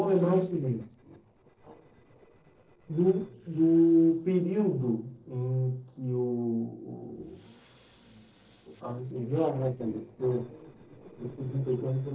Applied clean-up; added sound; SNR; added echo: neural separator model SepFormer DNS4.